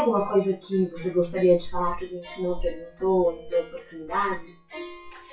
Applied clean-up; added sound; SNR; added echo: classical method WPE with log-MMSE.